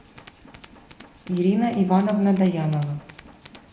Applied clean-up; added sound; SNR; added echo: none; Tools; 20 dB; reverberation time 0.7 s.